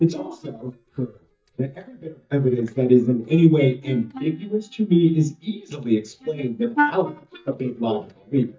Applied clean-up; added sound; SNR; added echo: neural mask model DeepFilterNet 3.